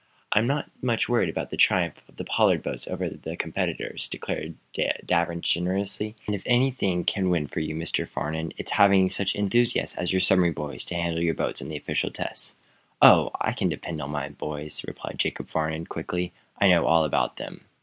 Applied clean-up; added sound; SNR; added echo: none; none; none; none.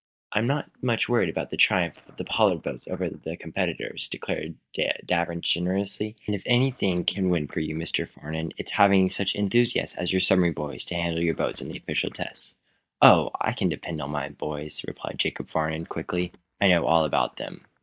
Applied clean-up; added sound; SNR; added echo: neural mask model DeepFilterNet 3.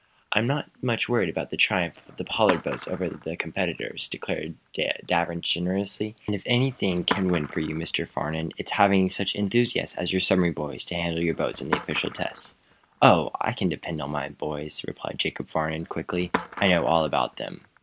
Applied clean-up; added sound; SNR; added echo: none; Skateboard; 14 dB; none.